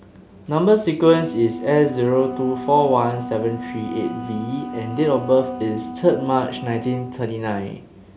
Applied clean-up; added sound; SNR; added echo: none; Wind instrument, woodwind instrument; 12 dB; none.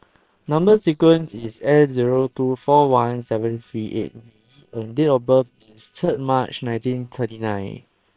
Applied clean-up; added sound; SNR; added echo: neural separator model SepFormer WHAM!.